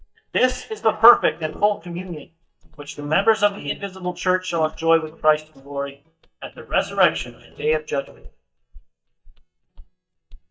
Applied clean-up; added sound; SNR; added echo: neural mask model DeepFilterNet 3.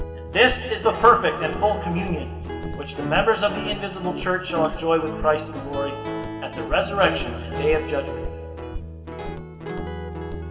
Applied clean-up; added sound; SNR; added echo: none; Guitar; 7 dB; reverberation time 2.0 s.